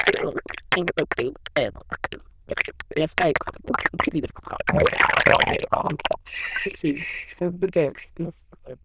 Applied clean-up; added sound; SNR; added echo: neural diffusion model UNIVERSE++.